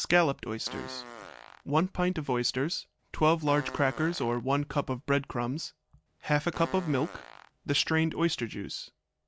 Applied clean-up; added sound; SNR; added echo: none; Fart; 18 dB; none.